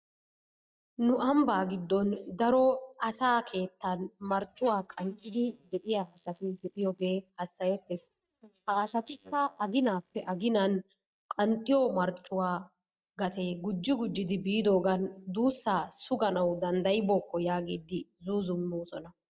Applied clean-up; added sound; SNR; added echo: neural mask model DeepFilterNet 3.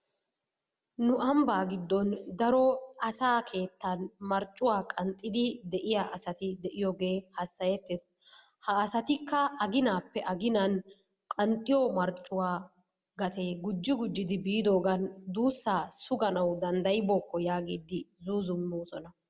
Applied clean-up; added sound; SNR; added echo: none; none; none; none.